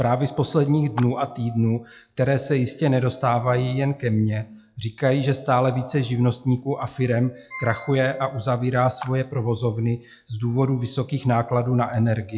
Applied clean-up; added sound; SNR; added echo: classical method log-MMSE.